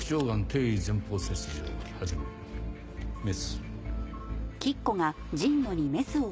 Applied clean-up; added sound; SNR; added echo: none; none; none; none.